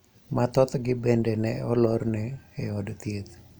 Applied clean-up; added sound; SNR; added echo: none; none; none; none.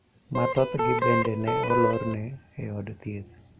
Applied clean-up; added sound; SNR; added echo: none; Electric guitar; -2 dB; none.